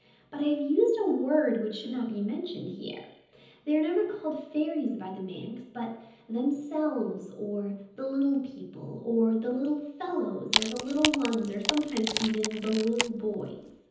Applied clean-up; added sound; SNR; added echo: none; Wood; 3 dB; reverberation time 1.3 s.